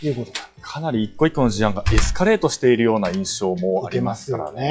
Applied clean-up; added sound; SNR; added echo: classical method log-MMSE.